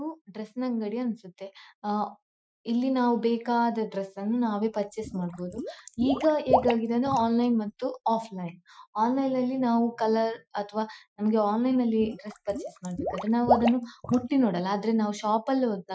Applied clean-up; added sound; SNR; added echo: classical method Wiener filter.